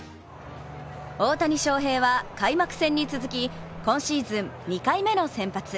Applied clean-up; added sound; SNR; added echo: none; Water / Splash, splatter; 19 dB; none.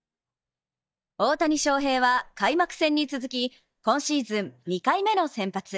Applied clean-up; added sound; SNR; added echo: neural mask model DeepFilterNet 3.